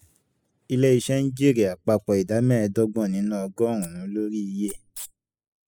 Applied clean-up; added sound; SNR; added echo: classical method spectral subtraction.